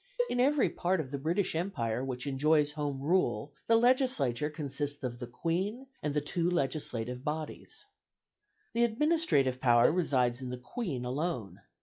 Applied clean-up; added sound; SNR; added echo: classical method log-MMSE.